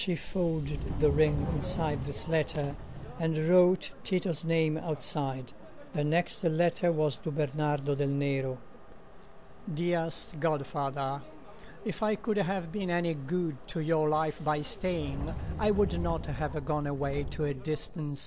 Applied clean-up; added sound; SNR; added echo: none; Subway, metro, underground; 10 dB; none.